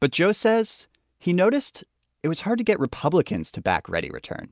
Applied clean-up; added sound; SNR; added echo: none; none; none; none.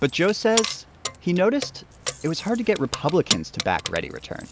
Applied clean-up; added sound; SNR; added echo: none; Keys jangling; 8 dB; none.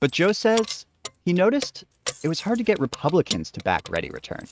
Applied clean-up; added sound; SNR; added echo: neural mask model RNNoise.